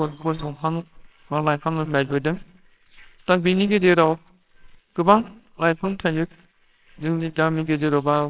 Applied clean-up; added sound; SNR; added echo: neural separator model SepFormer WHAMR!.